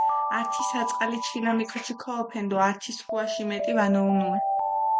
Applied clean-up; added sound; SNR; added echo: none; Alarm; 1 dB; none.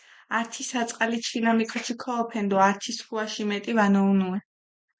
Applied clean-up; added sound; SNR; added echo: none; none; none; none.